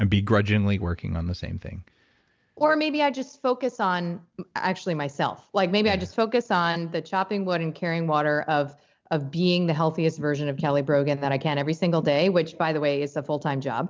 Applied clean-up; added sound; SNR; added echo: none; none; none; none.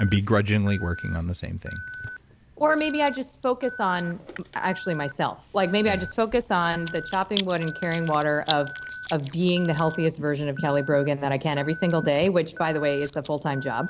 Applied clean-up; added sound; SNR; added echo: none; Alarm + Chewing, mastication; 12 dB; none.